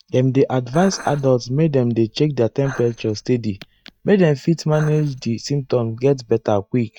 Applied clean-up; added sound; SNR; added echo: neural mask model DeepFilterNet 3.